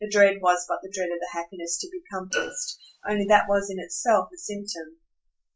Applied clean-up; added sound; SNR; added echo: neural mask model Resemble Enhance denoiser.